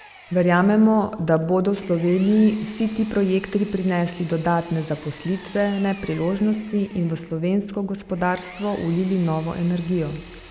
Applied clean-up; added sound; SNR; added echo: none; Power tool; 20 dB; none.